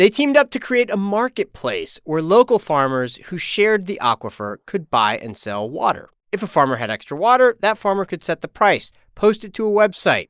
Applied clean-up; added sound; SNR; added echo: neural mask model Resemble Enhance denoiser.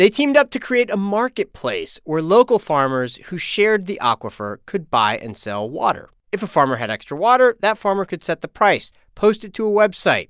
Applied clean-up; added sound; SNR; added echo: none; none; none; none.